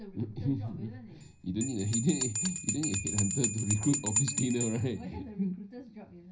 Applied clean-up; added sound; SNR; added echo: none; Bell; 3 dB; reverberation time 0.5 s.